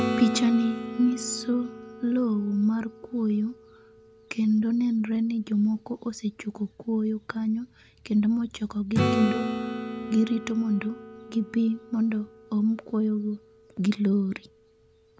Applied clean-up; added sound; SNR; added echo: none; Acoustic guitar / Strum; 8 dB; none.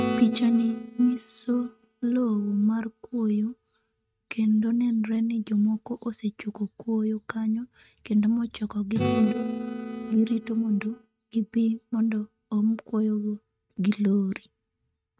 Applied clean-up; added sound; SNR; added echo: neural mask model RNNoise.